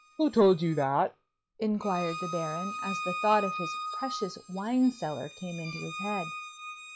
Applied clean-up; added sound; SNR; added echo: classical method log-MMSE.